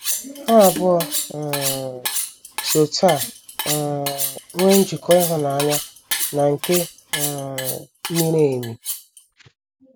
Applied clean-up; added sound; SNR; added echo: none; Cutlery, silverware; 6 dB; none.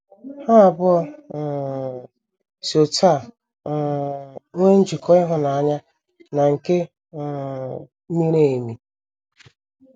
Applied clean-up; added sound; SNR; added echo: none; none; none; none.